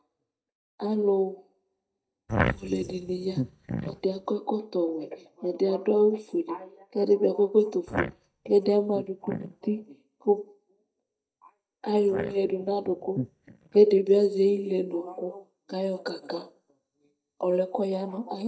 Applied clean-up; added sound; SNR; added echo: neural mask model DeepFilterNet 3.